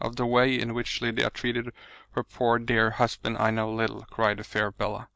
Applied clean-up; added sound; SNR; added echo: none; none; none; none.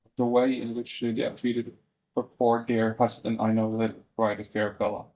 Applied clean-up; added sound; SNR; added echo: neural mask model DeepFilterNet 3.